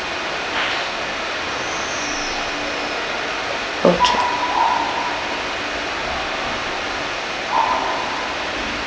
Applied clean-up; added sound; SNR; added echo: none; none; none; none.